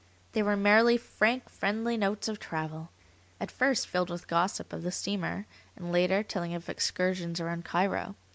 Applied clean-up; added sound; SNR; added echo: none; none; none; none.